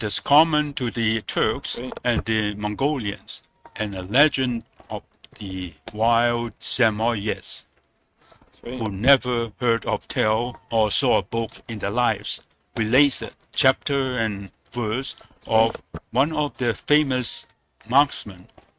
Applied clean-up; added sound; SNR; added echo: neural mask model RNNoise.